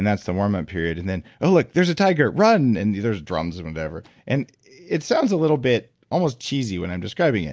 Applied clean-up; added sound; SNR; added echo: none; none; none; none.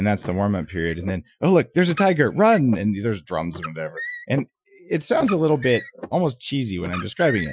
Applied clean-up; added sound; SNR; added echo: classical method Wiener filter.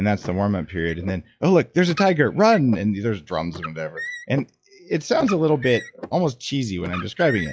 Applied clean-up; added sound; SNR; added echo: classical method log-MMSE.